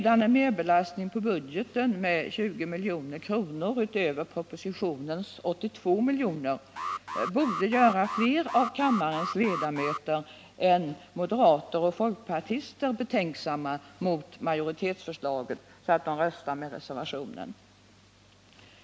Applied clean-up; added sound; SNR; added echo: none; Alarm; 6 dB; none.